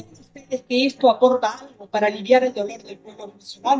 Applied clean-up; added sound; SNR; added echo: neural mask model DeepFilterNet 3.